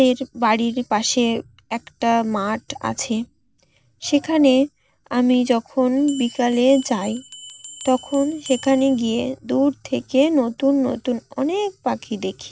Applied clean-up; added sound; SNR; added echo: none; Bell; 18 dB; none.